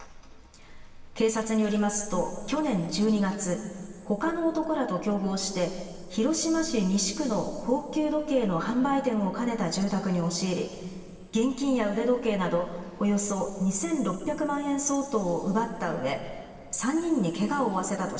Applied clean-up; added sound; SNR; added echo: none; Livestock, farm animals, working animals; 17 dB; reverberation time 2.4 s.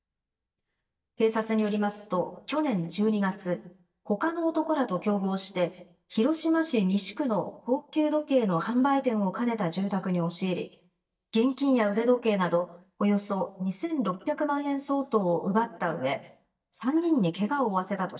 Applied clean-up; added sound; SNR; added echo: neural mask model DeepFilterNet 3.